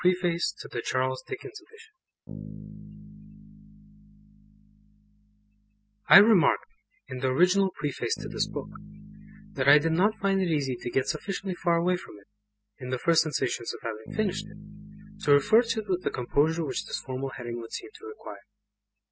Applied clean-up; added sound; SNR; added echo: none; Bass guitar; 17 dB; none.